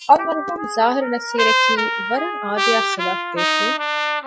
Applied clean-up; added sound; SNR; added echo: classical method Wiener filter.